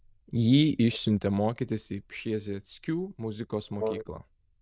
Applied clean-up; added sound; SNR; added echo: neural diffusion model UNIVERSE++.